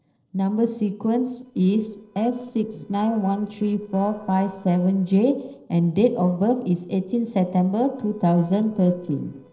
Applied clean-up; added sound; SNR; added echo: neural separator model SepFormer DNS4.